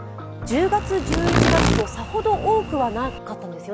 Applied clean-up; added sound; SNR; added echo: none; Insect; -1 dB; none.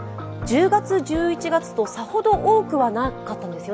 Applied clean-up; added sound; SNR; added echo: none; none; none; none.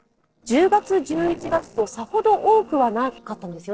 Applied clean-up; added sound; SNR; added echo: neural separator model SepFormer DNS4.